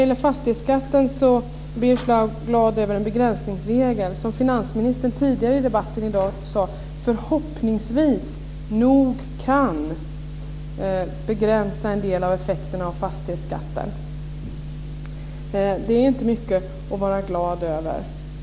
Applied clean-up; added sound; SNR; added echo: none; none; none; none.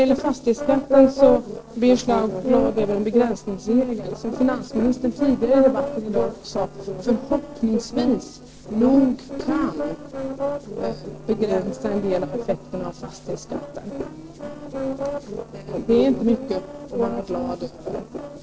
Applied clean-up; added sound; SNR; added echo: neural separator model SepFormer DNS4.